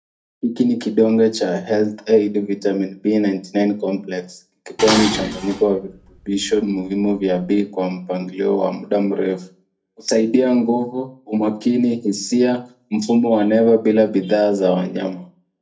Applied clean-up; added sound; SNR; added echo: none; Dishes, pots, and pans; 8 dB; reverberation time 0.3 s.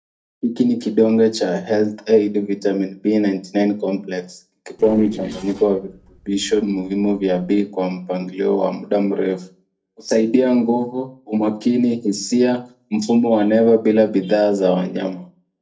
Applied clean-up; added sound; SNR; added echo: neural separator model SepFormer DNS4.